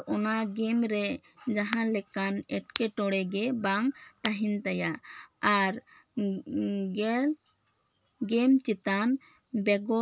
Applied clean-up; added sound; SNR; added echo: none; Crack; 15 dB; none.